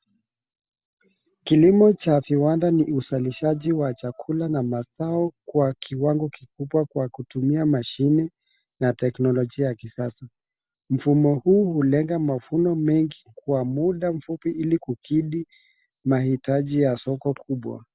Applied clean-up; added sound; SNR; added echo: none; none; none; none.